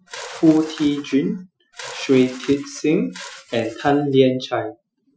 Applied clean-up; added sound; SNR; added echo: classical method Wiener filter.